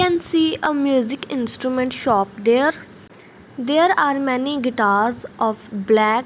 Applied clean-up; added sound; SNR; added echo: none; none; none; none.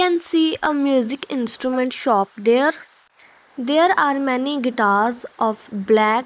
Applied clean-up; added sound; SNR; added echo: neural mask model Resemble Enhance denoiser.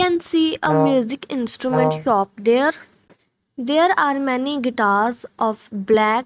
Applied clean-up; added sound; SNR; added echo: neural mask model RNNoise.